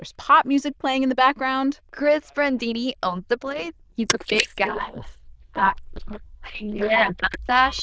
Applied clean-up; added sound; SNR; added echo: neural diffusion model UNIVERSE++.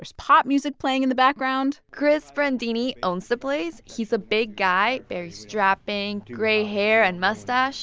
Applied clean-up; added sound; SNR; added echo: none; none; none; none.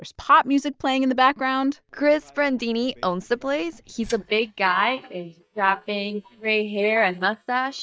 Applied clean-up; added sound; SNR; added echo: neural mask model DeepFilterNet 3.